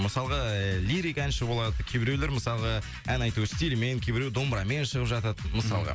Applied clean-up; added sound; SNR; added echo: none; none; none; none.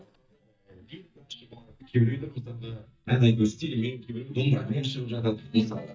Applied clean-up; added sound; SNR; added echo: neural mask model DeepFilterNet 3.